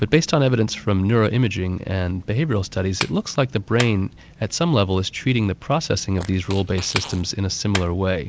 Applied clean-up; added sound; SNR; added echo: none; Clapping + Fart; 15 dB; none.